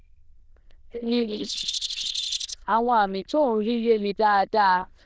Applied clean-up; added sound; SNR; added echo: neural diffusion model UNIVERSE++.